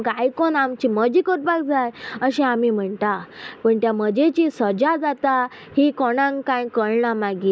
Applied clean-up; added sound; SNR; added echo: none; none; none; none.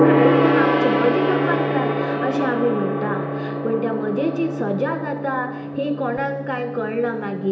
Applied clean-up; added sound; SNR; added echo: none; Gong; -3 dB; reverberation time 0.8 s.